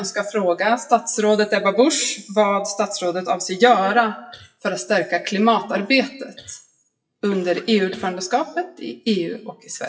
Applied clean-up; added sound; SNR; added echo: classical method WPE with log-MMSE.